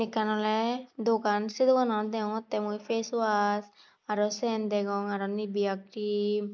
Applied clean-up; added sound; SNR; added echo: neural mask model Resemble Enhance denoiser.